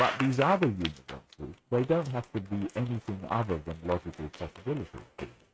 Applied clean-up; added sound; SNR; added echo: neural mask model RNNoise.